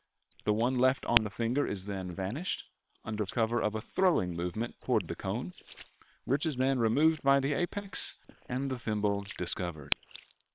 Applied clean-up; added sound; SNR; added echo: neural separator model SepFormer WHAM!.